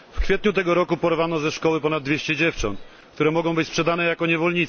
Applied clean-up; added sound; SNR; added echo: none; none; none; none.